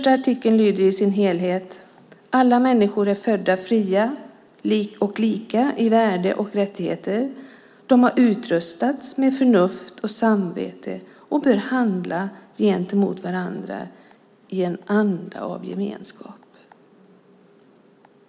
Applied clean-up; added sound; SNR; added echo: none; none; none; none.